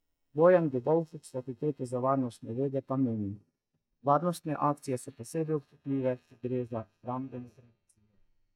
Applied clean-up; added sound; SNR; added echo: neural mask model DeepFilterNet 3.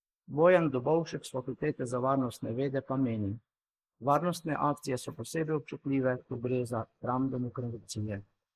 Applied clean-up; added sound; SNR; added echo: neural mask model Resemble Enhance denoiser.